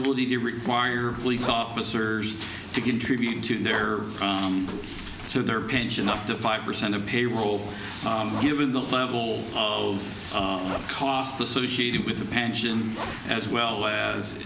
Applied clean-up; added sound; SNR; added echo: none; Zipper (clothing); 16 dB; none.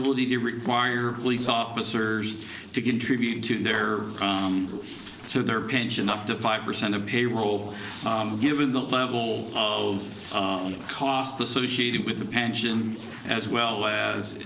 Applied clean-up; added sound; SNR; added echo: neural separator model SepFormer DNS4.